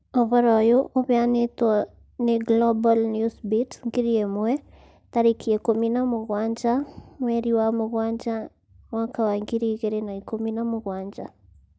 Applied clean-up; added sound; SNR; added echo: none; none; none; none.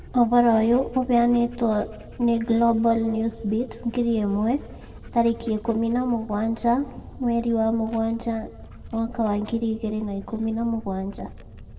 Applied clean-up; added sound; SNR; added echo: none; Dog; 18 dB; reverberation time 1.5 s.